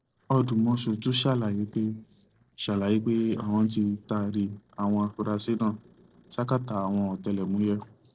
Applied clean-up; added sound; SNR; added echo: neural separator model SepFormer DNS4.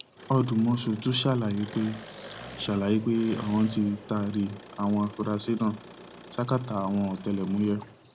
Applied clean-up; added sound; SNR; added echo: none; Engine; 17 dB; none.